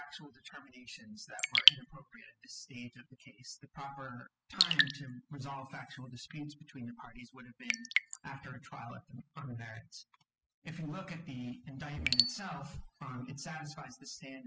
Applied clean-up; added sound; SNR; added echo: classical method spectral subtraction.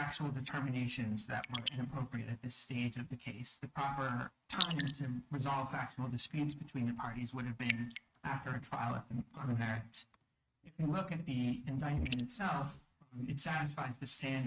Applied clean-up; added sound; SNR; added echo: neural mask model RNNoise.